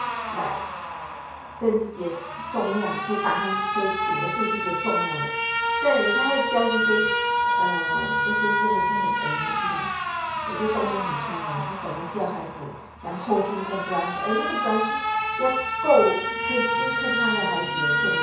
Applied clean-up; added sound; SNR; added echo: none; Alarm; -2 dB; reverberation time 0.5 s.